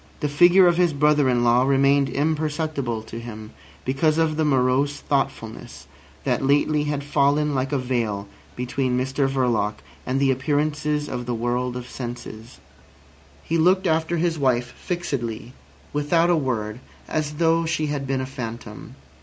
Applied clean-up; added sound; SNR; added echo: none; none; none; none.